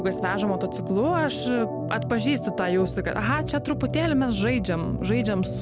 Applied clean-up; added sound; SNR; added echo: none; Organ; 5 dB; none.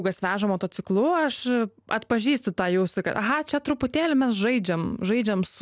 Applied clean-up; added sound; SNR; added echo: none; none; none; none.